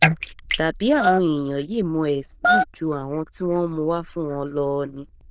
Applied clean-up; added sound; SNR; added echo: neural diffusion model UNIVERSE++.